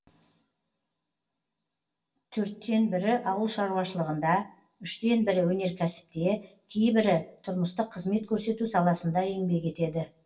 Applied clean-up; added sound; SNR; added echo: none; none; none; reverberation time 0.2 s.